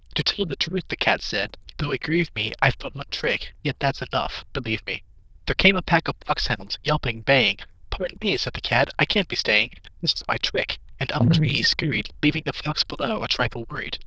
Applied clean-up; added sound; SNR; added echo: neural diffusion model UNIVERSE++.